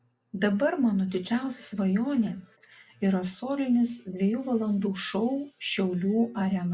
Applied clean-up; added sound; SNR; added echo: none; none; none; none.